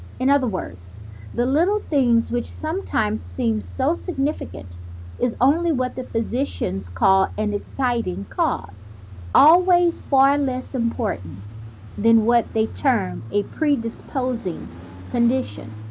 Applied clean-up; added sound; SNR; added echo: none; Idling / Engine starting / Accelerating, revving, vroom / Car; 14 dB; none.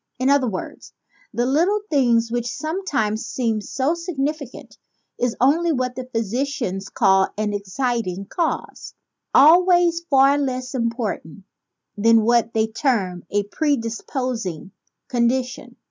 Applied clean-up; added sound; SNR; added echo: none; none; none; none.